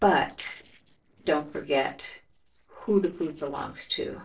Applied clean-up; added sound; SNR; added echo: neural separator model SepFormer DNS4.